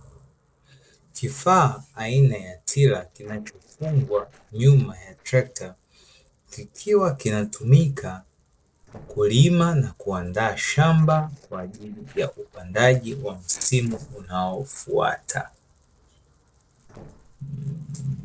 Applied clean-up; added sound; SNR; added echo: neural separator model SepFormer DNS4.